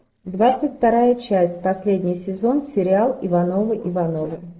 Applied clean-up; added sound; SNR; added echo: neural separator model SepFormer DNS4.